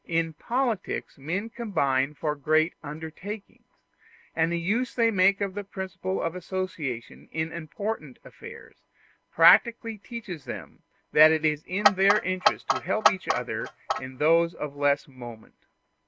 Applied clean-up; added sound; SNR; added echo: none; Clock; -1 dB; none.